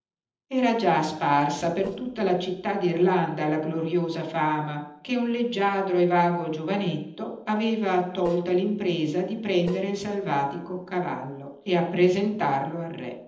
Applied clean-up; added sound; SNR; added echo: neural separator model SepFormer DNS4.